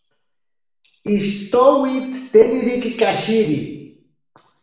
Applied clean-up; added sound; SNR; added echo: none; none; none; reverberation time 0.8 s.